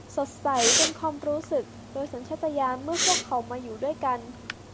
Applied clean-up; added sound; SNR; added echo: none; Respiratory sounds; 1 dB; none.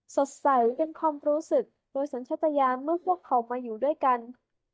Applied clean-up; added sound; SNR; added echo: neural mask model DeepFilterNet 3.